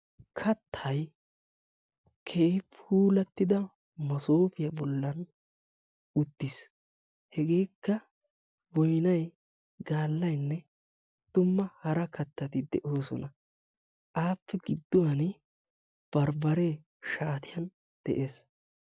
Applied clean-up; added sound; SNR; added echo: none; none; none; none.